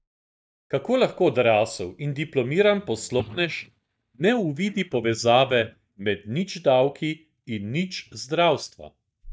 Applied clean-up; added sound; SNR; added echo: neural mask model DeepFilterNet 3.